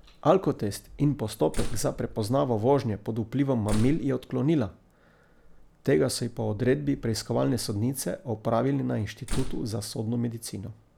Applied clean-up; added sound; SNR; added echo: none; Slam; 6 dB; none.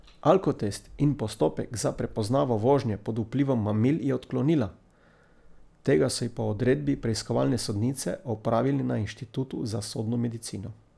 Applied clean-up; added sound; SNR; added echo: none; none; none; none.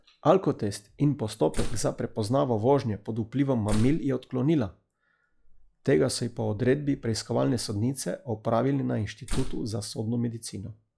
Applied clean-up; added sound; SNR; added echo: classical method log-MMSE.